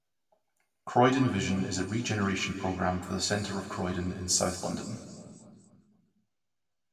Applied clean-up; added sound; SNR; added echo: none; none; none; reverberation time 1.8 s.